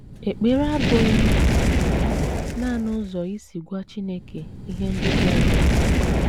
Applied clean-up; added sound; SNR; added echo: none; Fire; -5 dB; none.